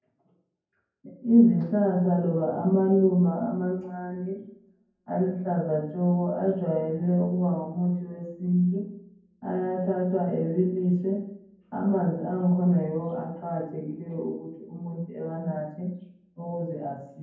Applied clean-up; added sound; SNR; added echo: none; none; none; reverberation time 0.9 s.